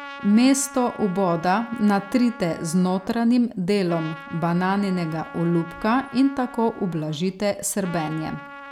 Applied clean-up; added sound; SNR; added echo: none; Trumpet; 17 dB; none.